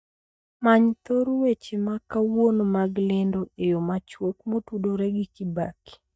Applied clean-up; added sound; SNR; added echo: neural mask model DeepFilterNet 3.